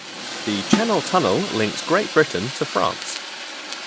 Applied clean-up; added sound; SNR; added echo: none; Snare drum + Fire; 5 dB; none.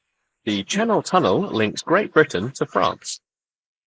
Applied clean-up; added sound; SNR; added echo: neural mask model Resemble Enhance denoiser.